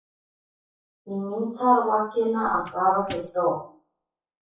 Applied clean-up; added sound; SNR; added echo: classical method WPE with log-MMSE.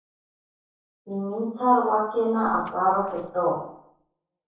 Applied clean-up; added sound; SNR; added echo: neural separator model SepFormer DNS4.